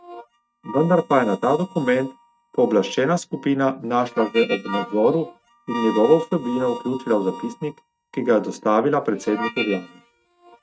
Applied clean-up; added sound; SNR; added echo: neural mask model RNNoise.